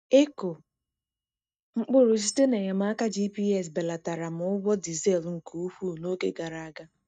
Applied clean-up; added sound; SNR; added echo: neural mask model DeepFilterNet 3.